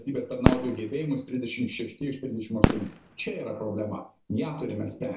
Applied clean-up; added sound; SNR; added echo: none; Fireworks; -1 dB; reverberation time 0.2 s.